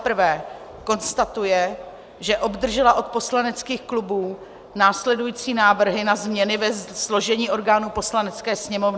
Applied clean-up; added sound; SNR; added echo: none; none; none; none.